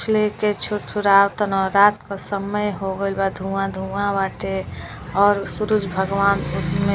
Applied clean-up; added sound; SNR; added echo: none; none; none; none.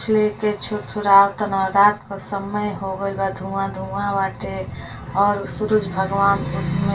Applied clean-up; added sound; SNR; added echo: none; none; none; reverberation time 0.2 s.